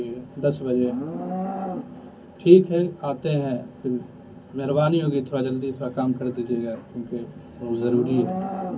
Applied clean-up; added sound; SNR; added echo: none; Livestock, farm animals, working animals; 11 dB; reverberation time 0.3 s.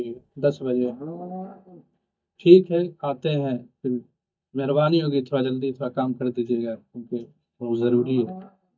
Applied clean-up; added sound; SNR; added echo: neural mask model DeepFilterNet 3.